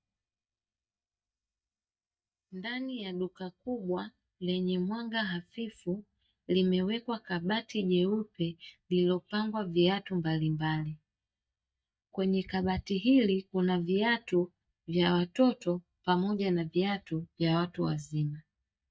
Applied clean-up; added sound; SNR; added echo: neural mask model DeepFilterNet 3.